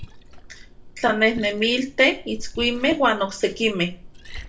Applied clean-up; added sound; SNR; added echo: none; Liquid; 14 dB; reverberation time 0.3 s.